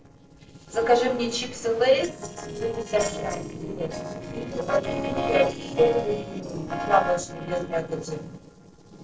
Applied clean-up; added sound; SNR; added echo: neural separator model SepFormer DNS4.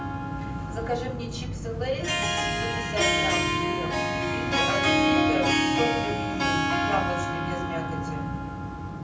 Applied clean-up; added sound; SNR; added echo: none; Harp; -4 dB; reverberation time 0.6 s.